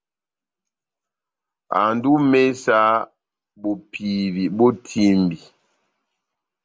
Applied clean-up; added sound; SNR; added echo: none; none; none; none.